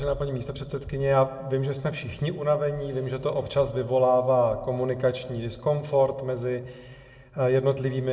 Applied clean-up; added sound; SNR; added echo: none; none; none; reverberation time 1.1 s.